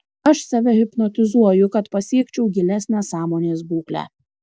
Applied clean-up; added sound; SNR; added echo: none; none; none; none.